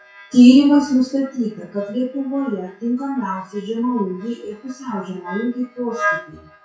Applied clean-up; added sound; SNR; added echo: classical method WPE with log-MMSE.